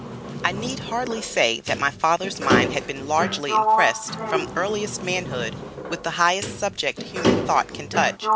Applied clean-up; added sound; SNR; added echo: none; Sliding door; 2 dB; none.